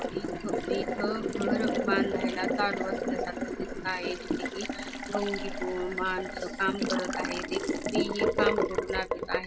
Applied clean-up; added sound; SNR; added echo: none; Water tap, faucet; -3 dB; reverberation time 1.3 s.